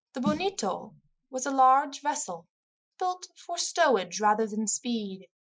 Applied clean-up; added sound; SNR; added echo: classical method Wiener filter.